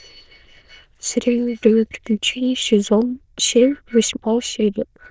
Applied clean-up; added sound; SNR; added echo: neural diffusion model UNIVERSE++.